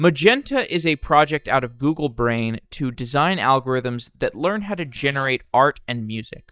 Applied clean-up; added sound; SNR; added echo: neural mask model DeepFilterNet 3.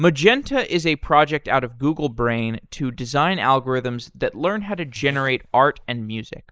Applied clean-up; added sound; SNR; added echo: neural mask model Resemble Enhance denoiser.